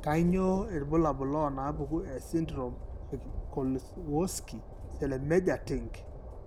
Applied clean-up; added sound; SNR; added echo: none; Train; 9 dB; none.